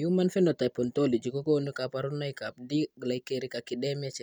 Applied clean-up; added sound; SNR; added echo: none; none; none; none.